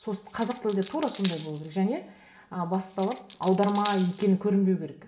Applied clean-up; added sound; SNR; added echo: none; Coin (dropping); 6 dB; reverberation time 0.6 s.